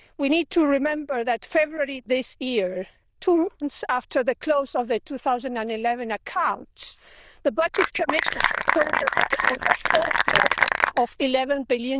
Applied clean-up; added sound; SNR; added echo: neural diffusion model UNIVERSE++.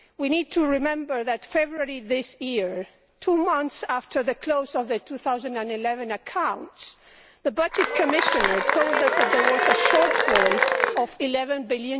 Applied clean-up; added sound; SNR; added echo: none; Applause / Cheering; -3 dB; none.